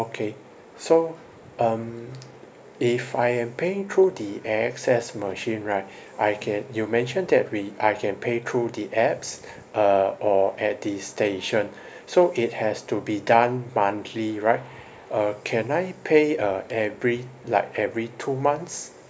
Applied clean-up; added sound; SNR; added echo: none; none; none; none.